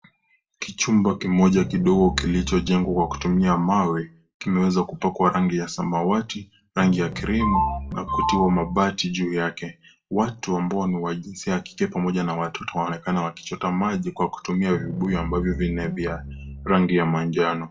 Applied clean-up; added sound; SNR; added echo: none; Piano; 9 dB; reverberation time 0.2 s.